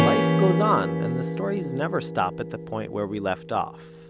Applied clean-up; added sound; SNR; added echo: none; Strum; -1 dB; none.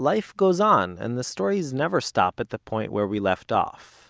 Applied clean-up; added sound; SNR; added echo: none; none; none; none.